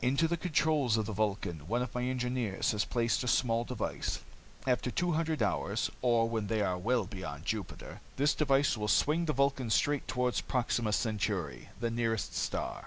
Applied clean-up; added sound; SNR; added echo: none; none; none; none.